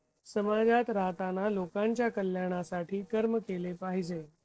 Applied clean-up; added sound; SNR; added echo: neural separator model SepFormer DNS4.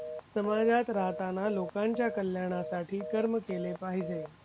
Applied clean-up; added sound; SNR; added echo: none; Telephone; 10 dB; none.